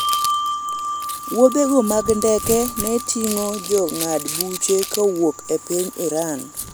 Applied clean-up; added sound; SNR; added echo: none; Crumpling, crinkling + Bell; 6 dB; none.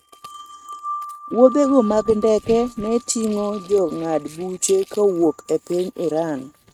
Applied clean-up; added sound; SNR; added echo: neural mask model RNNoise.